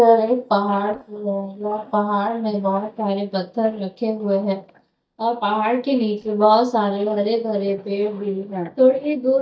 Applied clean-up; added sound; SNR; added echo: neural mask model DeepFilterNet 3.